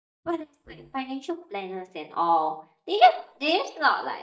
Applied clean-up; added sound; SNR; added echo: neural mask model DeepFilterNet 3.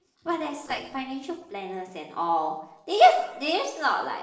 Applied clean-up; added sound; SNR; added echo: neural separator model SepFormer DNS4.